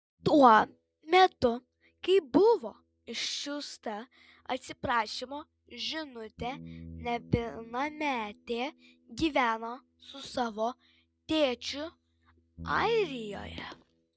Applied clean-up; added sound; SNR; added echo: neural mask model DeepFilterNet 3.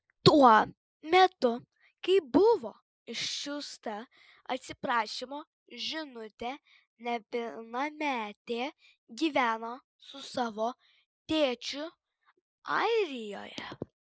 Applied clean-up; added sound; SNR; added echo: neural mask model Resemble Enhance denoiser.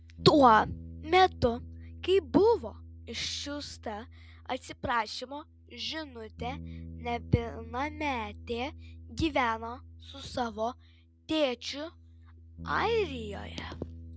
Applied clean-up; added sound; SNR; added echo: none; Bass guitar; 15 dB; none.